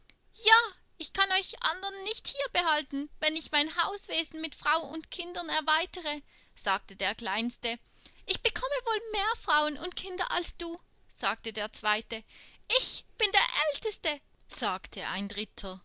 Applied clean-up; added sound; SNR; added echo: none; none; none; none.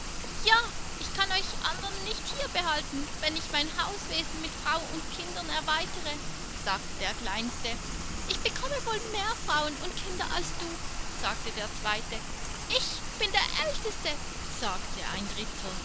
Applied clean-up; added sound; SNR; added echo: none; Rain; 2 dB; none.